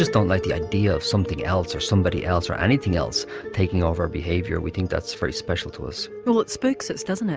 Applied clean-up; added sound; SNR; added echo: none; none; none; none.